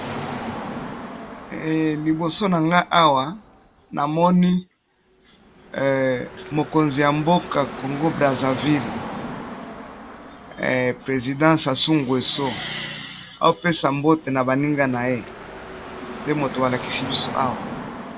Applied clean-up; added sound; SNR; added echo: none; Car passing by / Traffic noise, roadway noise; 12 dB; none.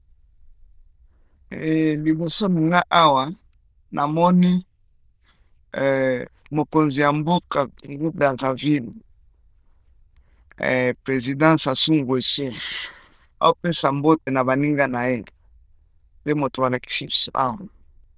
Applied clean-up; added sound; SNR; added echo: neural diffusion model UNIVERSE++.